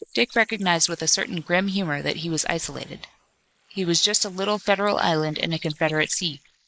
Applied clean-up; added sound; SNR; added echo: neural mask model Resemble Enhance denoiser.